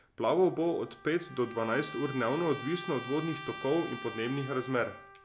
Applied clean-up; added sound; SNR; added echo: none; Trumpet; 13 dB; none.